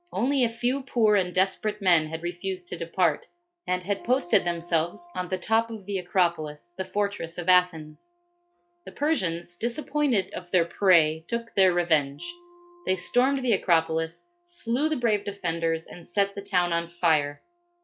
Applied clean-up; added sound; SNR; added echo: classical method log-MMSE.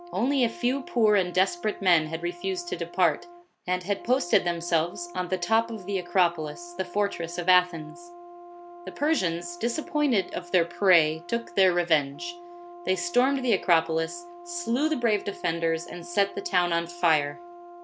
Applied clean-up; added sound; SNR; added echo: none; Brass instrument; 17 dB; none.